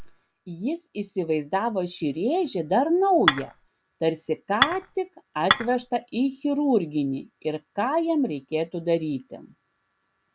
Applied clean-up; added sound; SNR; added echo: none; Dishes, pots, and pans / Chink, clink; -1 dB; none.